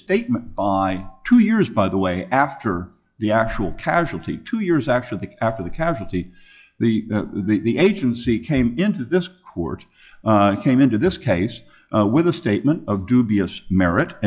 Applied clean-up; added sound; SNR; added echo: classical method log-MMSE.